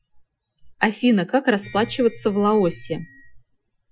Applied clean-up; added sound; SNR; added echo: classical method Wiener filter.